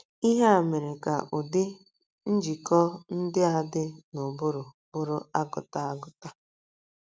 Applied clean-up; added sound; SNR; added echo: none; none; none; none.